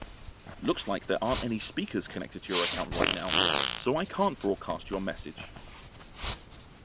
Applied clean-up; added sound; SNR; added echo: none; Fart; 0 dB; none.